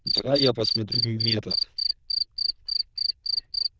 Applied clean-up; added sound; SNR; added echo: neural diffusion model UNIVERSE++.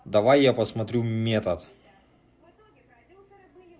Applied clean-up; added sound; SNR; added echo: none; none; none; none.